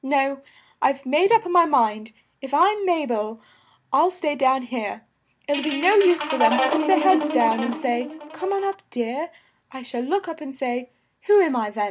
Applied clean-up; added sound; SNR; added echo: none; Guitar; 3 dB; none.